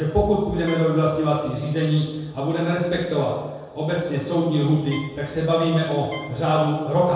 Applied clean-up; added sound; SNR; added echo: none; Trumpet; 20 dB; reverberation time 1.2 s.